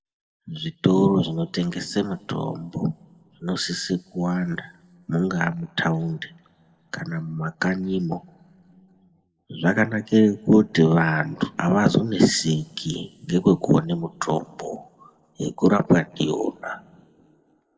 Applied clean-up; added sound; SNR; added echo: none; none; none; reverberation time 0.2 s.